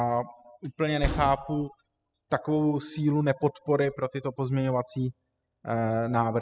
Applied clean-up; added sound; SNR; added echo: classical method spectral subtraction.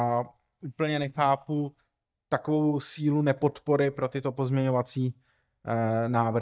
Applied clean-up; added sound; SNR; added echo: neural mask model DeepFilterNet 3.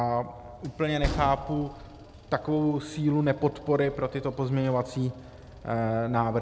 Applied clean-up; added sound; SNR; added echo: none; Train; 13 dB; none.